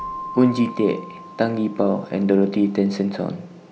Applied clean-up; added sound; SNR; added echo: none; Keyboard (musical); 16 dB; none.